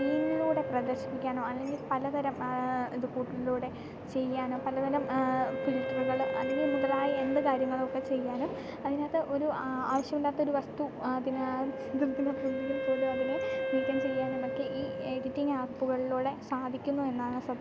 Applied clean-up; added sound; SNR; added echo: none; Wind instrument, woodwind instrument; 6 dB; none.